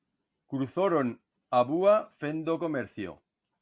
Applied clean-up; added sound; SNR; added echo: none; none; none; none.